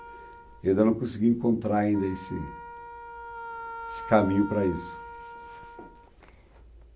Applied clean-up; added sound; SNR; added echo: none; Wind instrument, woodwind instrument; 14 dB; none.